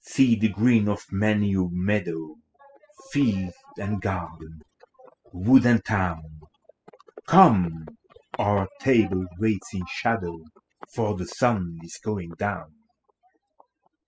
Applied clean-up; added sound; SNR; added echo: classical method spectral subtraction.